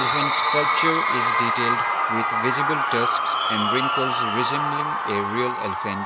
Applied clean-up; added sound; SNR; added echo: none; Crowd / Cheering; -4 dB; none.